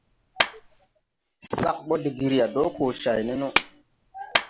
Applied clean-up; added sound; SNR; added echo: none; Clapping; 4 dB; none.